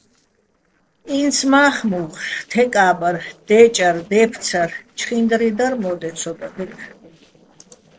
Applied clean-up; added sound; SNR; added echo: neural separator model SepFormer DNS4.